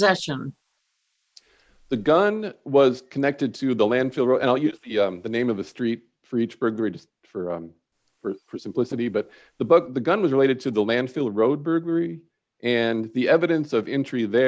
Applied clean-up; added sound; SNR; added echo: neural mask model Resemble Enhance denoiser.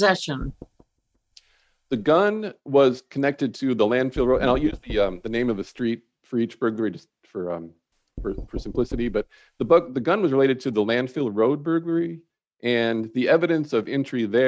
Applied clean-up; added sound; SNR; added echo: neural mask model RNNoise.